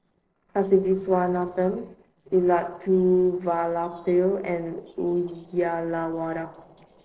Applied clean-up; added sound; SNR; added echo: neural separator model SepFormer DNS4.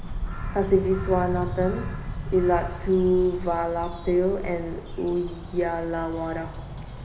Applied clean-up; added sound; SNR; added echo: none; Bird vocalization, bird call, bird song; 7 dB; reverberation time 1.0 s.